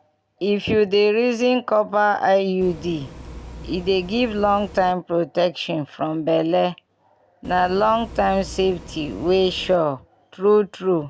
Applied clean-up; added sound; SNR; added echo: none; Bus; 16 dB; none.